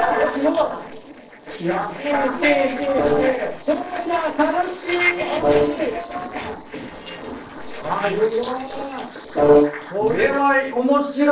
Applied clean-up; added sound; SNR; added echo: neural separator model SepFormer DNS4.